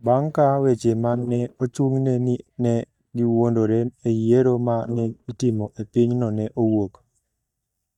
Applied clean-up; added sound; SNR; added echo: neural mask model DeepFilterNet 3.